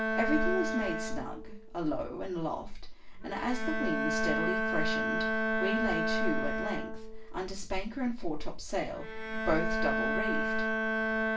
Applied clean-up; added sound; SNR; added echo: none; Bowed string instrument; 0 dB; reverberation time 0.3 s.